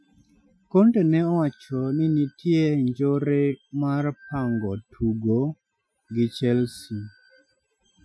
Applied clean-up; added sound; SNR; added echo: classical method Wiener filter.